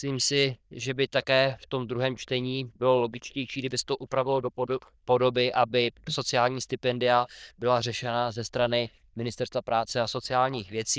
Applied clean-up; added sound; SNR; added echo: neural diffusion model UNIVERSE++.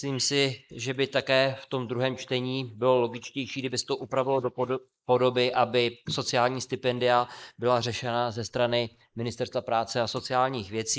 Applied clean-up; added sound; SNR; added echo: neural mask model Resemble Enhance denoiser.